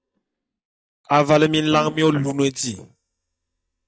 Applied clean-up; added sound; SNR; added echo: neural mask model DeepFilterNet 3.